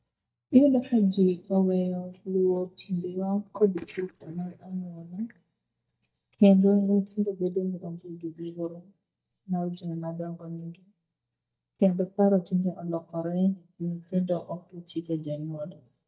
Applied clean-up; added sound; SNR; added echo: neural mask model DeepFilterNet 3.